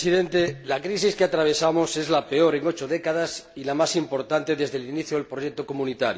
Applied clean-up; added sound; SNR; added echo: none; none; none; none.